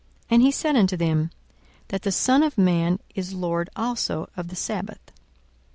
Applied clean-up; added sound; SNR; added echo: none; none; none; none.